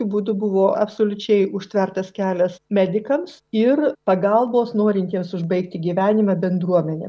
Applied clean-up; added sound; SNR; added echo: none; none; none; none.